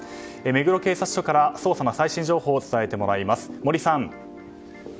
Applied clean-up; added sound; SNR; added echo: none; none; none; none.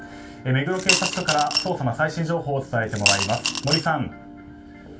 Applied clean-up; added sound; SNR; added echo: none; Coin (dropping) / Glass; -1 dB; reverberation time 0.2 s.